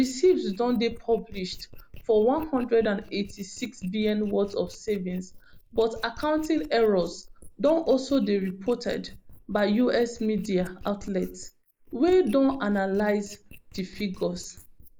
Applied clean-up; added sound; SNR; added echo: neural mask model Resemble Enhance denoiser.